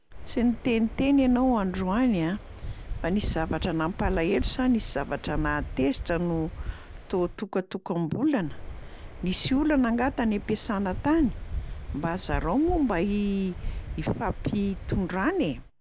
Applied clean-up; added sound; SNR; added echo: none; Waves, surf; 9 dB; none.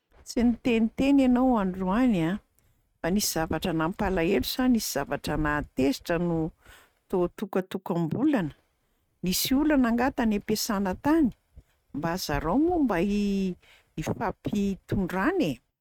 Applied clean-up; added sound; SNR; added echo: neural mask model RNNoise.